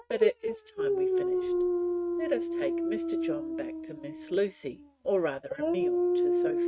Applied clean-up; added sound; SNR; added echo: neural mask model RNNoise.